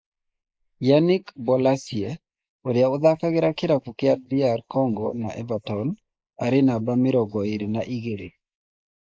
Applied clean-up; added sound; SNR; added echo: neural mask model Resemble Enhance denoiser.